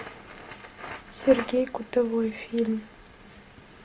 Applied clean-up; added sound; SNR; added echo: none; Crackle; 14 dB; none.